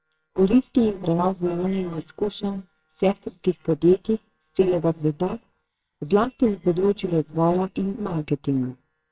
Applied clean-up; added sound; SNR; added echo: neural separator model SepFormer WHAMR!.